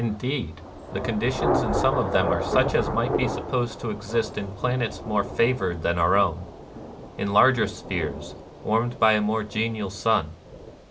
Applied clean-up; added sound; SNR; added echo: none; Thunder / Rain; 6 dB; none.